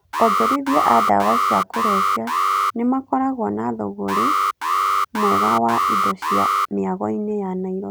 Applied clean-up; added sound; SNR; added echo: none; Alarm; -2 dB; none.